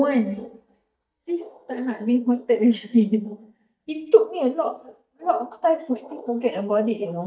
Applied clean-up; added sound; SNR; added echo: neural mask model DeepFilterNet 3.